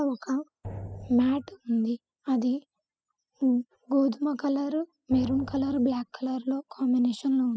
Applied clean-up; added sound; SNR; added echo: classical method spectral subtraction.